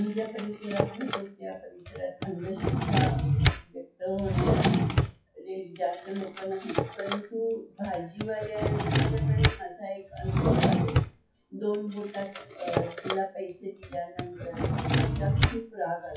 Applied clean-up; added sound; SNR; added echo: classical method WPE with log-MMSE.